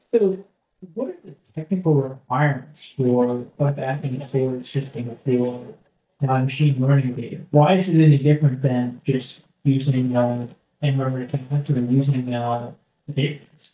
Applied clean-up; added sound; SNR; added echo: neural mask model DeepFilterNet 3.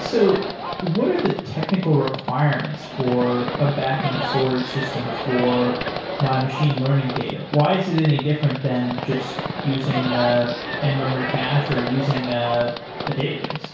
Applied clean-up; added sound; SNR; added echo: none; Livestock, farm animals, working animals; 7 dB; reverberation time 0.6 s.